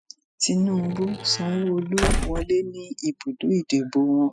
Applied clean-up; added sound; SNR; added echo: classical method spectral subtraction.